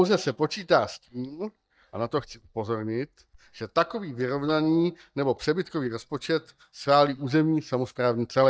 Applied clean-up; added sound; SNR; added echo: neural mask model DeepFilterNet 3.